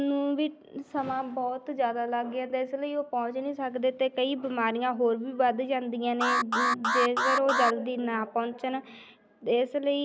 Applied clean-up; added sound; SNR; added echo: none; Alarm; -2 dB; none.